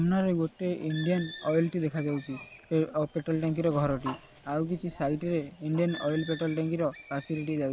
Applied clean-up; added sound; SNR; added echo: none; Bird; 19 dB; none.